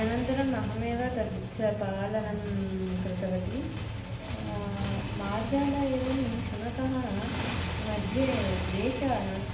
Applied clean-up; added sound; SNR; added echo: none; Motorcycle; 7 dB; reverberation time 0.9 s.